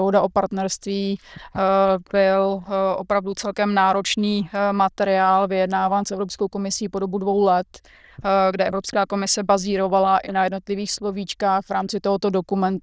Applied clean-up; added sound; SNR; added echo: neural diffusion model UNIVERSE++.